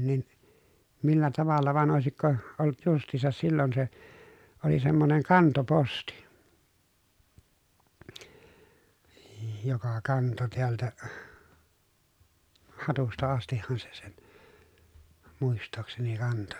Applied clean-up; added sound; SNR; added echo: none; none; none; none.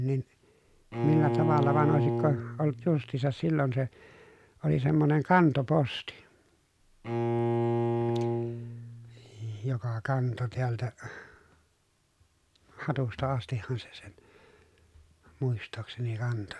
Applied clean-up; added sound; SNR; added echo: none; Bowed string instrument; 0 dB; none.